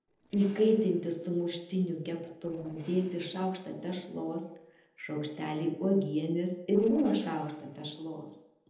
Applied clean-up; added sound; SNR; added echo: neural separator model SepFormer DNS4.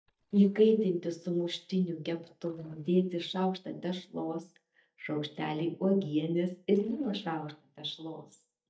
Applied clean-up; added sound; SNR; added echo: neural mask model DeepFilterNet 3.